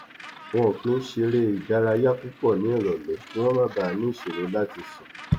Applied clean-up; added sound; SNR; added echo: none; Gull, seagull; 19 dB; none.